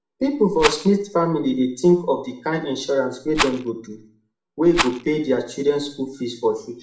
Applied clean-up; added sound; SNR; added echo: none; Rattle; 6 dB; reverberation time 0.5 s.